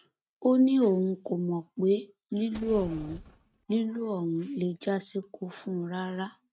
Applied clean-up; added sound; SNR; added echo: neural mask model RNNoise.